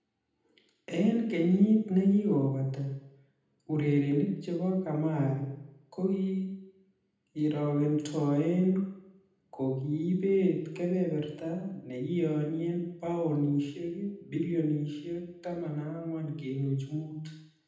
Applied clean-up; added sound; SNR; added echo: none; none; none; reverberation time 0.8 s.